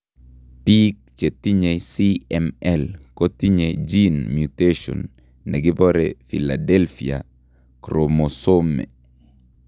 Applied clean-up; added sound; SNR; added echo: none; none; none; none.